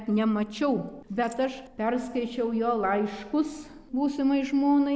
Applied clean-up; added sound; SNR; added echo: none; none; none; none.